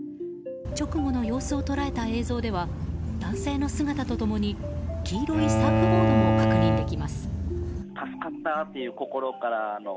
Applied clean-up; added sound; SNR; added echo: none; Bowed string instrument; -3 dB; none.